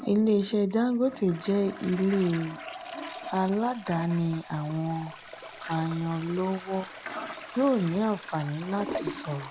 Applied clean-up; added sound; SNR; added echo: none; Toilet flush; 13 dB; none.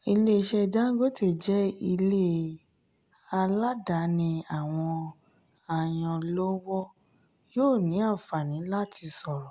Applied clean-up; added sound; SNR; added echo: none; none; none; none.